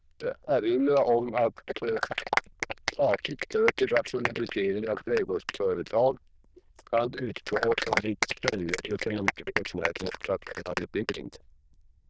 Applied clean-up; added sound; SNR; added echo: neural diffusion model UNIVERSE++.